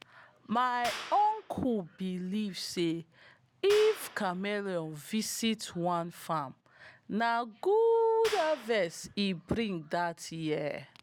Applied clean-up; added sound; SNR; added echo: none; Clapping; 16 dB; none.